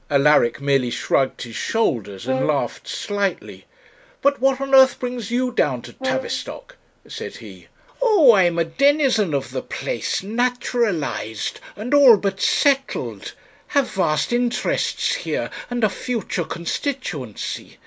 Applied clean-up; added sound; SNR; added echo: none; Brass instrument; 10 dB; none.